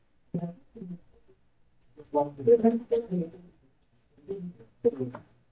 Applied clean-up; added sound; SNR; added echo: neural mask model DeepFilterNet 3.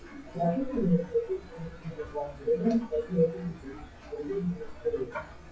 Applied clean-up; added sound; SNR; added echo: classical method WPE with log-MMSE.